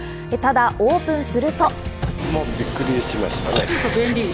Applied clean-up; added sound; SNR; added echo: none; Squeak; 8 dB; none.